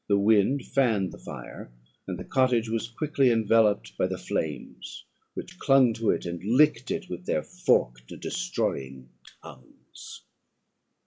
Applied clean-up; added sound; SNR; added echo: none; none; none; none.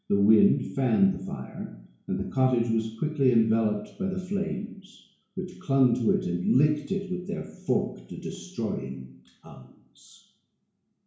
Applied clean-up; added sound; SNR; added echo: none; none; none; reverberation time 0.6 s.